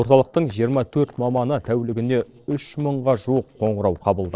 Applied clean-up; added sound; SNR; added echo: neural separator model SepFormer DNS4.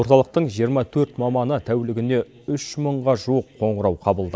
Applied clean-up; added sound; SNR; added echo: none; none; none; none.